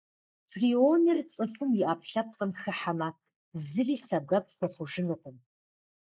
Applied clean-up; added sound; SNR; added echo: neural mask model Resemble Enhance denoiser.